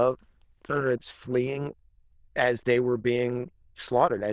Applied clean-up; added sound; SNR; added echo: neural diffusion model UNIVERSE++.